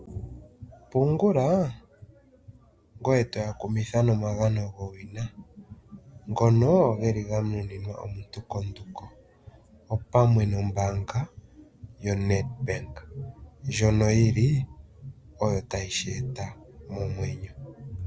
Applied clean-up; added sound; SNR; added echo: none; none; none; none.